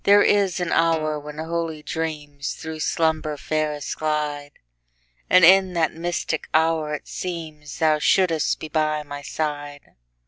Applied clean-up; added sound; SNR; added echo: none; Guitar; 18 dB; none.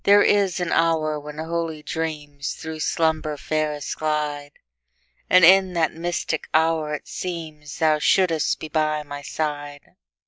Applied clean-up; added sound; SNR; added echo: neural mask model Resemble Enhance denoiser.